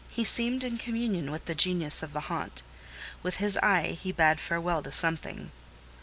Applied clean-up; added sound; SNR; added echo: none; none; none; none.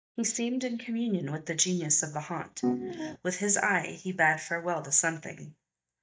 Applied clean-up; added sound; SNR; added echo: neural mask model DeepFilterNet 3.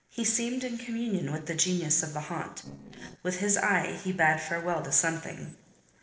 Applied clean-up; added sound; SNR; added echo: neural separator model SepFormer DNS4.